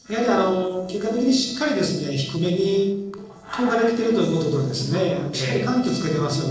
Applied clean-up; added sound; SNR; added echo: neural separator model SepFormer DNS4.